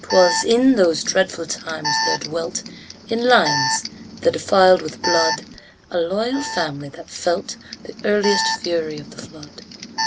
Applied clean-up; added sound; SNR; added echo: none; Alarm; 6 dB; none.